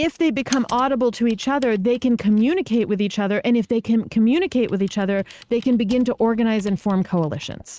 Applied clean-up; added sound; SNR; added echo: neural mask model RNNoise.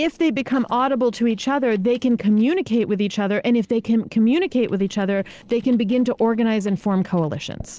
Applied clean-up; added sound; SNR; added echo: neural separator model SepFormer DNS4.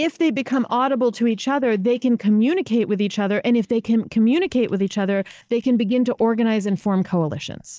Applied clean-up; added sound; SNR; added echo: neural mask model DeepFilterNet 3.